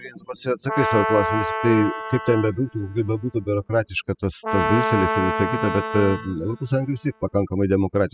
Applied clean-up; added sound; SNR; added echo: classical method spectral subtraction.